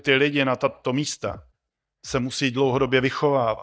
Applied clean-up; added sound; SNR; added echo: neural mask model DeepFilterNet 3.